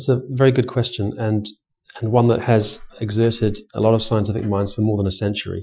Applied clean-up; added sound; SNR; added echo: classical method Wiener filter.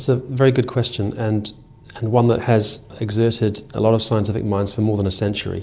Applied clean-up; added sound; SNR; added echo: none; none; none; none.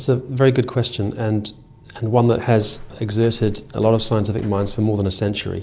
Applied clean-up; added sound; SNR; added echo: none; Walk, footsteps; 17 dB; none.